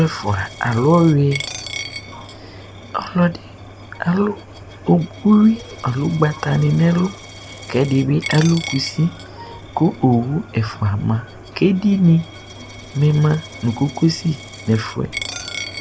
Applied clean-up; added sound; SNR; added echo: none; Coin (dropping); 17 dB; none.